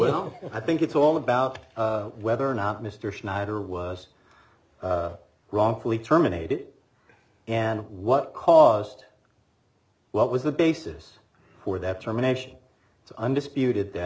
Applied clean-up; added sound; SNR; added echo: none; none; none; none.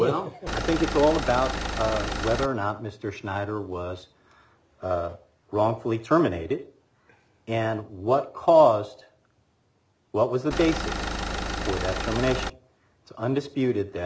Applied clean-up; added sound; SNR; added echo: none; Engine; 3 dB; none.